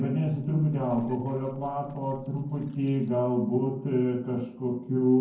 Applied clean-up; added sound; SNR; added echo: neural separator model SepFormer DNS4.